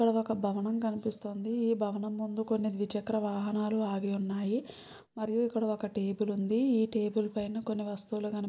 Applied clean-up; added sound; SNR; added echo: none; none; none; none.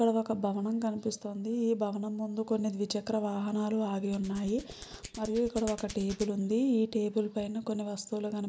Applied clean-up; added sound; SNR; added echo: none; Hands; 17 dB; none.